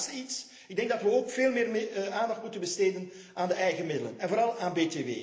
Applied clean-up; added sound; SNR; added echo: none; none; none; reverberation time 0.8 s.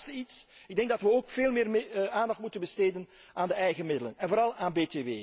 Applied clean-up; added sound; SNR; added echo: none; none; none; none.